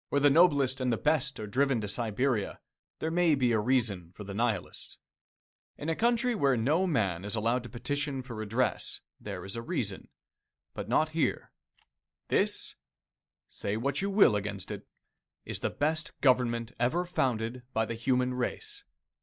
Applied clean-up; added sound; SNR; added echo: neural mask model DeepFilterNet 3.